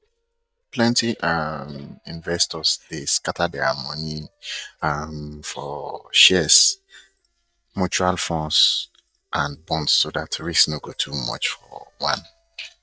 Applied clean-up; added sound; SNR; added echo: neural mask model DeepFilterNet 3.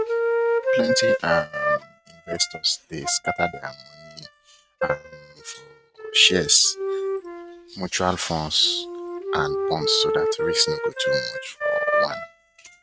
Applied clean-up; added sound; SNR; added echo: neural mask model RNNoise.